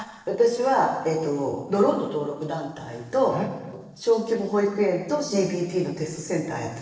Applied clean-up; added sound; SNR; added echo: neural separator model SepFormer DNS4.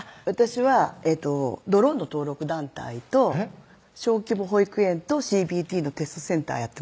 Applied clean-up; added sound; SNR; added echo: none; none; none; none.